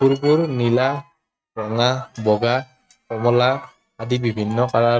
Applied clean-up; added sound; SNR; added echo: neural mask model RNNoise.